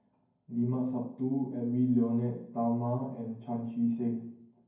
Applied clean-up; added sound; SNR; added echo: none; none; none; reverberation time 0.9 s.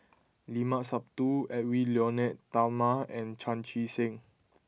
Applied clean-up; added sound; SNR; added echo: none; none; none; none.